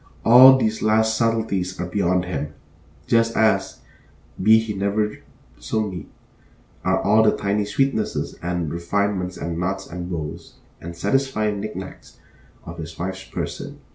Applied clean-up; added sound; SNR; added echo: none; none; none; none.